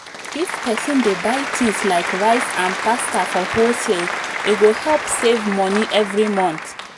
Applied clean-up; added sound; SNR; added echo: none; Applause; 6 dB; none.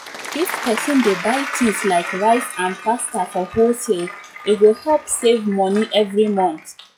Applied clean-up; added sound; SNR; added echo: classical method log-MMSE.